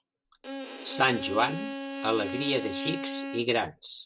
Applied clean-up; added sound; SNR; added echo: none; Bowed string instrument; 6 dB; none.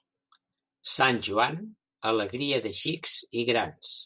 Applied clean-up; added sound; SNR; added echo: none; none; none; none.